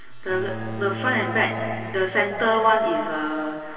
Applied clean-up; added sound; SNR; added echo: none; Bowed string instrument; 11 dB; reverberation time 2.7 s.